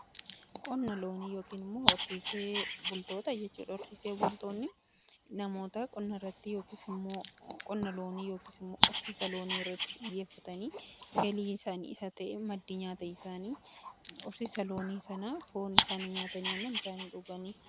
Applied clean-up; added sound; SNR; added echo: none; Dog; -1 dB; none.